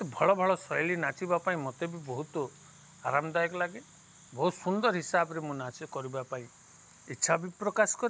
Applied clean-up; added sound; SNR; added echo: none; none; none; none.